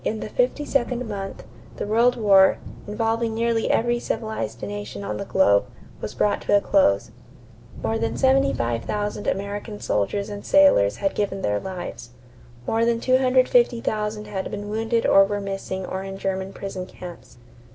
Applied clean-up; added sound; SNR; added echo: none; Thunder; 16 dB; none.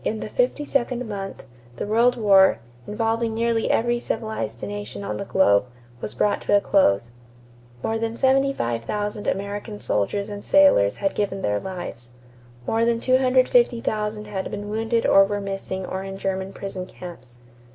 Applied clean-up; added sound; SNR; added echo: none; none; none; none.